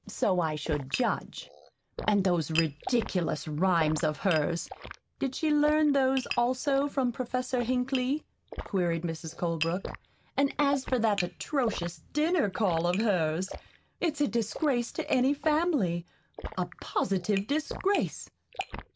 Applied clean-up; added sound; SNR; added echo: none; Liquid + Tap; 13 dB; none.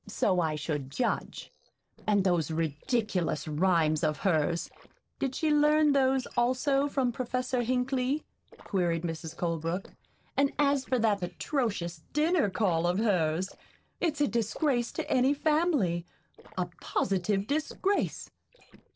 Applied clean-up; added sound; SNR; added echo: neural separator model SepFormer DNS4.